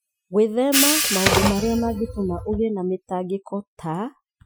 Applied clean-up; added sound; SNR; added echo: classical method Wiener filter.